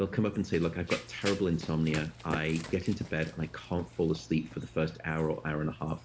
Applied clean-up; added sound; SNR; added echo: none; Run; 13 dB; none.